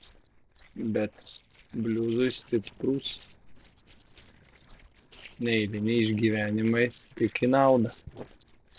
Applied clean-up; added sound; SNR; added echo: neural separator model SepFormer DNS4.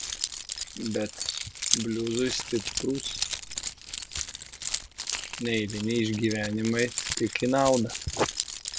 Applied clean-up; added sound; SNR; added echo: none; Keys jangling; 4 dB; none.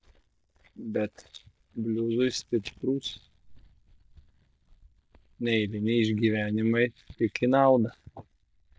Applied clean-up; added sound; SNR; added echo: neural mask model DeepFilterNet 3.